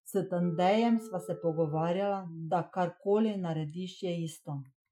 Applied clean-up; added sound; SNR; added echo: classical method Wiener filter.